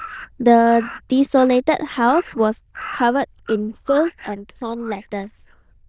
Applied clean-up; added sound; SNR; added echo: neural diffusion model UNIVERSE++.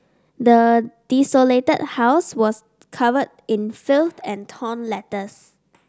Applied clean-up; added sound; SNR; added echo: none; none; none; none.